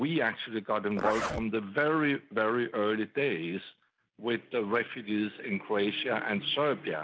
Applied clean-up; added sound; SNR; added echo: none; Zipper (clothing); 7 dB; none.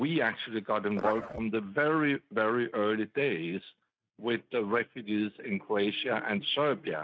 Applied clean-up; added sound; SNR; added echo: neural mask model RNNoise.